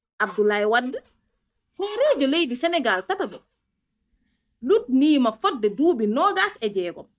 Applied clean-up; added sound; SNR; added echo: neural mask model DeepFilterNet 3.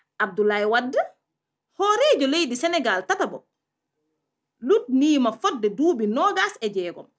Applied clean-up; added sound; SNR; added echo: none; none; none; none.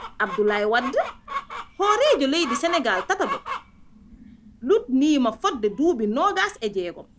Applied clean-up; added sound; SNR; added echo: none; Chicken, rooster; 12 dB; none.